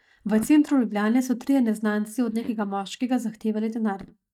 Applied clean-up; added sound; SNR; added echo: neural mask model DeepFilterNet 3.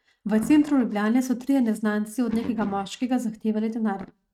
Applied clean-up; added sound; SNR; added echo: neural mask model RNNoise.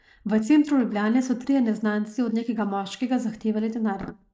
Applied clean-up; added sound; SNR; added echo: neural mask model Resemble Enhance denoiser.